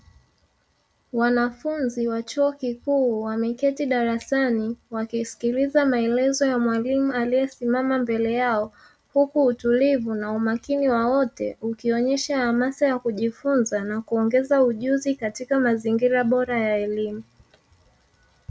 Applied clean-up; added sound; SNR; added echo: none; none; none; none.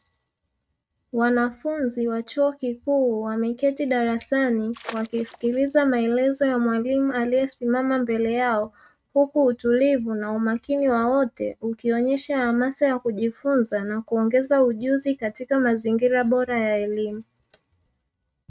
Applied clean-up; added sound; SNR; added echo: neural mask model RNNoise.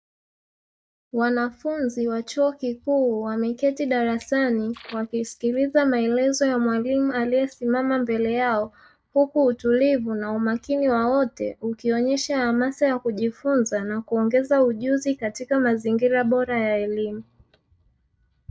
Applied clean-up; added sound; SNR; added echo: neural mask model DeepFilterNet 3.